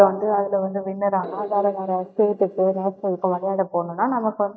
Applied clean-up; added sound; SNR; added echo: neural mask model DeepFilterNet 3.